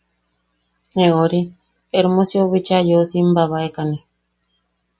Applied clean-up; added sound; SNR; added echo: none; none; none; none.